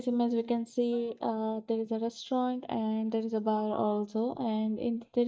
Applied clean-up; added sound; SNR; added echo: neural mask model DeepFilterNet 3.